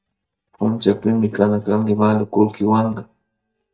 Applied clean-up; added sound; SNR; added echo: neural mask model DeepFilterNet 3.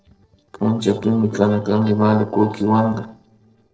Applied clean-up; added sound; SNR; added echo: neural separator model SepFormer DNS4.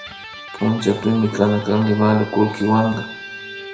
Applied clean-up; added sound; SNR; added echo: none; Electric guitar; 15 dB; reverberation time 0.7 s.